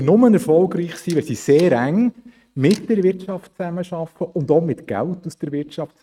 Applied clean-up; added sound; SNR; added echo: neural mask model RNNoise.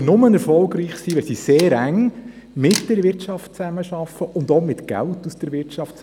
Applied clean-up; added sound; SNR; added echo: none; Camera; 16 dB; none.